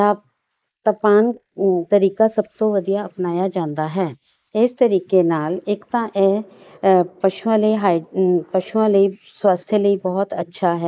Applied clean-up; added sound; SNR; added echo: neural mask model Resemble Enhance denoiser.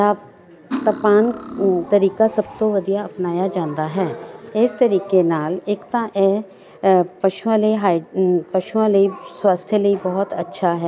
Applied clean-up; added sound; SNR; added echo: none; Cutlery, silverware; 12 dB; none.